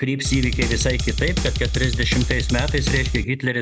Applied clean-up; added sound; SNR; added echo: none; Drum kit; 0 dB; none.